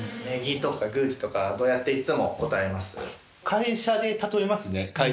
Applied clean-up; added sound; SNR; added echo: none; none; none; none.